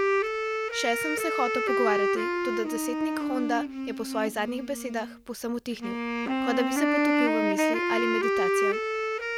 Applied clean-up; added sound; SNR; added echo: none; Wind instrument, woodwind instrument; -5 dB; none.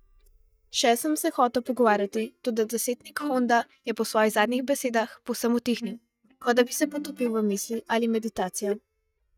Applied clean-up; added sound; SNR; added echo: neural mask model DeepFilterNet 3.